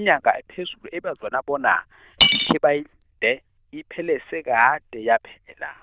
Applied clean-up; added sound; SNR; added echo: neural diffusion model UNIVERSE++.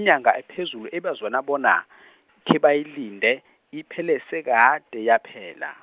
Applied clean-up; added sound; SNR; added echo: none; none; none; none.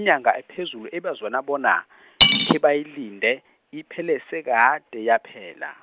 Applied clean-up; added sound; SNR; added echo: none; Cutlery, silverware / Dishes, pots, and pans; -1 dB; none.